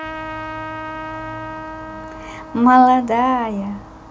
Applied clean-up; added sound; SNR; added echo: none; Trumpet; 12 dB; none.